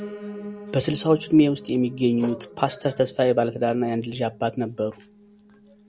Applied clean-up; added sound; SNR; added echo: none; Piano; 18 dB; none.